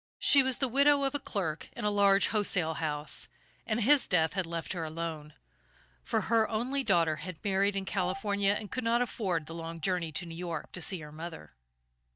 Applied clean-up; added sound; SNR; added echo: neural mask model DeepFilterNet 3.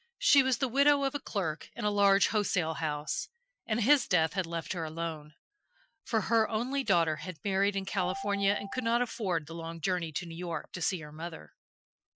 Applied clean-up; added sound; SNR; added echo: classical method Wiener filter.